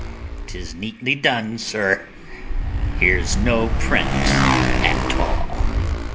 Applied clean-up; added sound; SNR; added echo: none; Motorcycle; -3 dB; none.